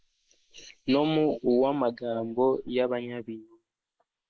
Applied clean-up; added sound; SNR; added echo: neural mask model Resemble Enhance denoiser.